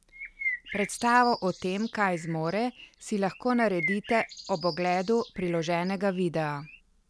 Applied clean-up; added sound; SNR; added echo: none; Bird; 12 dB; none.